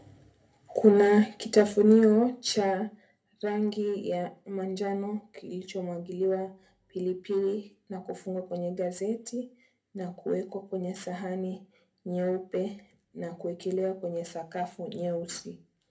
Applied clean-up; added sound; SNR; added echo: none; none; none; reverberation time 0.3 s.